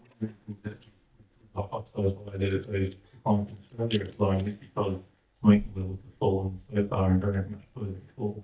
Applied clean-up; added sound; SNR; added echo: neural mask model DeepFilterNet 3.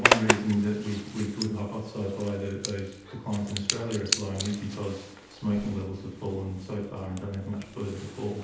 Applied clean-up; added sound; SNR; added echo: none; Zipper (clothing); 2 dB; reverberation time 0.8 s.